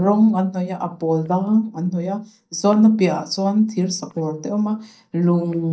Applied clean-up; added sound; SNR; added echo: neural mask model DeepFilterNet 3.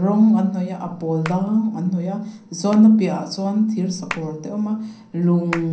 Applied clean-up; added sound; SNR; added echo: none; Hands; 20 dB; reverberation time 0.6 s.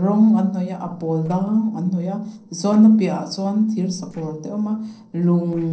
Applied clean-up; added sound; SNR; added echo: neural separator model SepFormer DNS4.